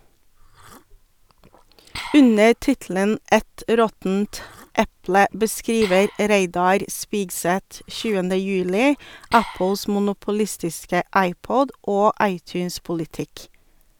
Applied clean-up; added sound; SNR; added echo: none; Liquid; 19 dB; none.